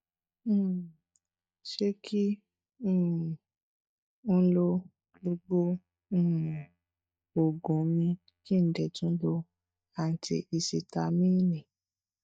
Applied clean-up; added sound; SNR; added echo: neural mask model DeepFilterNet 3.